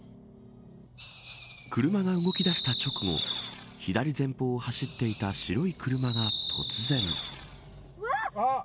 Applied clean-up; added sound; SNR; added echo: none; Fireworks; 0 dB; none.